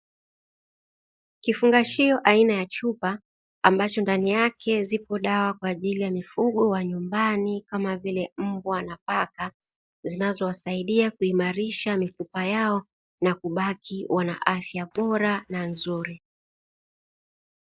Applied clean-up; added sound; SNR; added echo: neural mask model Resemble Enhance denoiser.